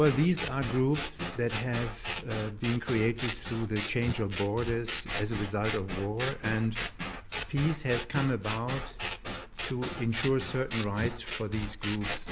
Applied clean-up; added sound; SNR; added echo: none; Scissors; 5 dB; none.